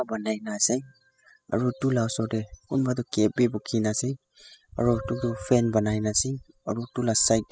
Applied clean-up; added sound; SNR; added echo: classical method spectral subtraction.